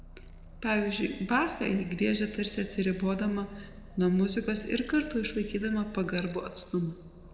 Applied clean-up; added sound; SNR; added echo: none; Aircraft; 18 dB; reverberation time 1.9 s.